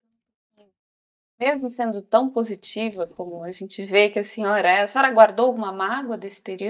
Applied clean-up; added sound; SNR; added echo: neural mask model DeepFilterNet 3.